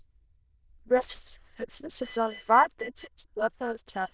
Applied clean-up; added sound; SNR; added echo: neural diffusion model UNIVERSE++.